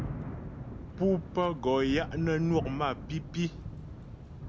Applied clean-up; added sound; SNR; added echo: none; Thunder / Rain; 8 dB; none.